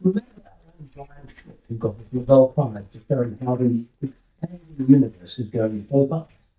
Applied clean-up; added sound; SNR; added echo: neural mask model DeepFilterNet 3.